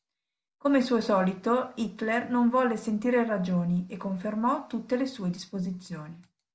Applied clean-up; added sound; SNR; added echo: none; none; none; none.